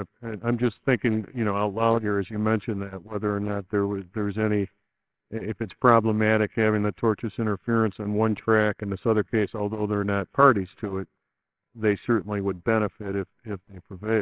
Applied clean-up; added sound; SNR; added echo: neural separator model SepFormer WHAMR!.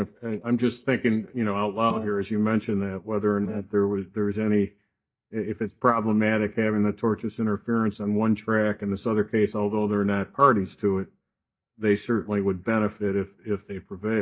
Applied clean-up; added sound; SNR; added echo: neural mask model DeepFilterNet 3.